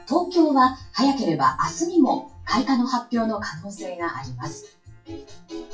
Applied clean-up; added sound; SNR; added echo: classical method WPE with log-MMSE.